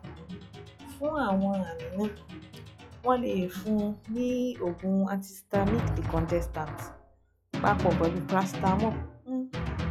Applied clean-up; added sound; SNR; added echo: classical method log-MMSE.